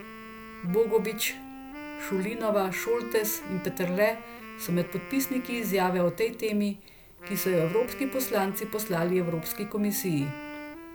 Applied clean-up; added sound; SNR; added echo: none; Wind instrument, woodwind instrument; 13 dB; none.